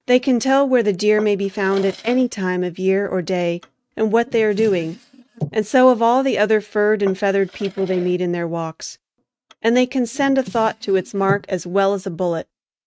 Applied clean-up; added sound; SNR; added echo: neural mask model RNNoise.